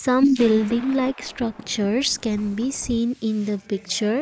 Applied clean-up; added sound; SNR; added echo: neural mask model Resemble Enhance denoiser.